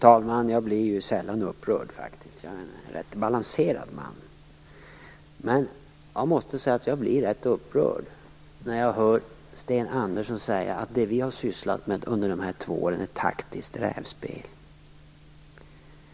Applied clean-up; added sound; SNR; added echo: none; none; none; none.